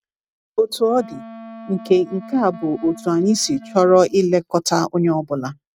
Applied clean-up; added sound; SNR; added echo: neural mask model RNNoise.